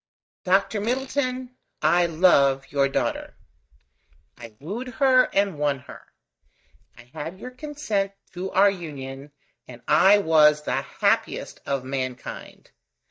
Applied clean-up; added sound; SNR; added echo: neural mask model DeepFilterNet 3.